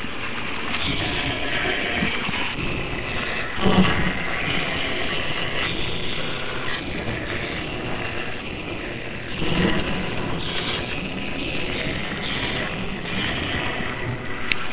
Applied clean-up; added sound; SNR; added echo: neural separator model SepFormer WHAMR!.